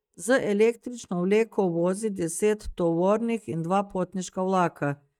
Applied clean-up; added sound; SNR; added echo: neural mask model DeepFilterNet 3.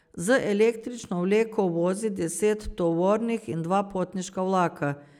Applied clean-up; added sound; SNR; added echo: none; none; none; none.